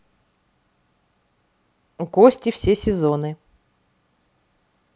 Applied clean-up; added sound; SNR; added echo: none; none; none; none.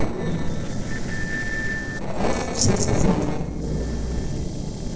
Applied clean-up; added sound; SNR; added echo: neural separator model SepFormer DNS4.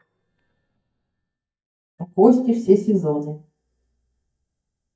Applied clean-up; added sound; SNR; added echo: neural mask model DeepFilterNet 3.